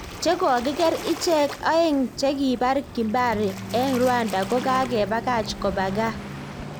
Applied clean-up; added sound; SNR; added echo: none; Waves, surf; 11 dB; none.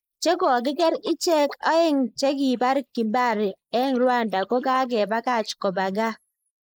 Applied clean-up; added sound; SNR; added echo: neural mask model Resemble Enhance denoiser.